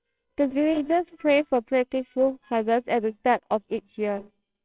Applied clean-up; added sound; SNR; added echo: neural separator model SepFormer WHAMR!.